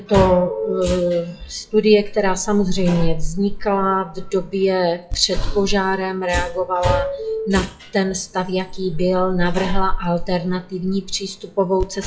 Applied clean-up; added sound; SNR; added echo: classical method WPE with log-MMSE.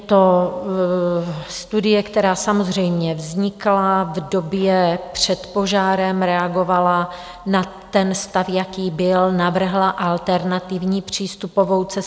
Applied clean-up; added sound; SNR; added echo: none; none; none; none.